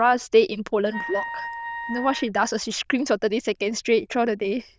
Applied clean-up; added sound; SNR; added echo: neural diffusion model UNIVERSE++.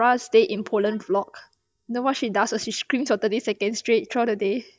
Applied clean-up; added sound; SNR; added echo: neural mask model DeepFilterNet 3.